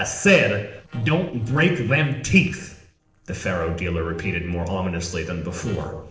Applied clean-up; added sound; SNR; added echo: neural separator model SepFormer DNS4.